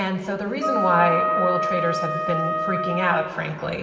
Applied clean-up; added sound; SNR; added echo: none; Wind instrument, woodwind instrument; -1 dB; reverberation time 2.3 s.